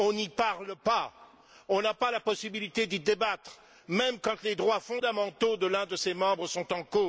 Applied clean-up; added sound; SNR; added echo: none; none; none; none.